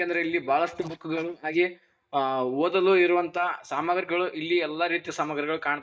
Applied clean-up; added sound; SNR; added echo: neural mask model DeepFilterNet 3.